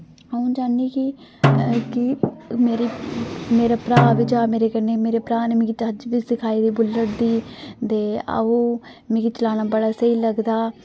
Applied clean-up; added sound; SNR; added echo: none; Snare drum; 4 dB; none.